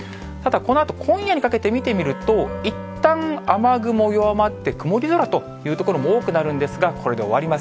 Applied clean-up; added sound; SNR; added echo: none; Wind instrument, woodwind instrument; 16 dB; none.